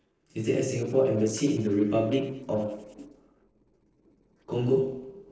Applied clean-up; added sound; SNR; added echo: neural separator model SepFormer DNS4.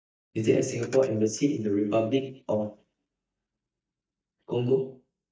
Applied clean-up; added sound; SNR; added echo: neural mask model DeepFilterNet 3.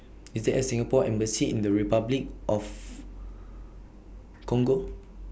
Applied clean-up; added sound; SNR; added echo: none; none; none; none.